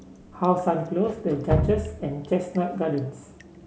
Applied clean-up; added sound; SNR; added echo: none; Drip; 6 dB; none.